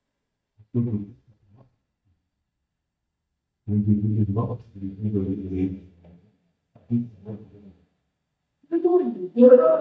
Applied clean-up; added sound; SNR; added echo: neural mask model DeepFilterNet 3.